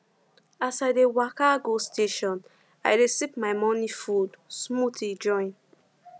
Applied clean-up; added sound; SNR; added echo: none; none; none; none.